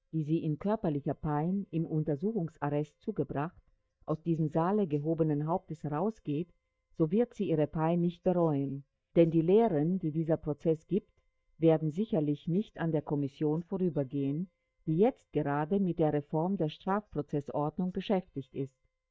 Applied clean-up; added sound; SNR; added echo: neural mask model DeepFilterNet 3.